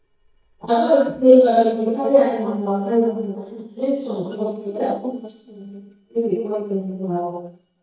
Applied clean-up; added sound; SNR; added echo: neural mask model DeepFilterNet 3.